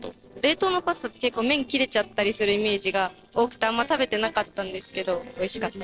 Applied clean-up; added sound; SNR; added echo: neural separator model SepFormer DNS4.